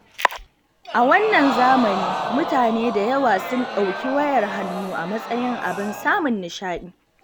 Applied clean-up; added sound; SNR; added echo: none; Crowd; 7 dB; none.